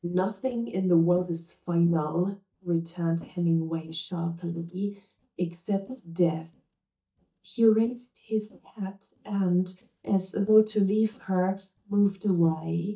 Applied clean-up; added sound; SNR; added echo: neural mask model DeepFilterNet 3.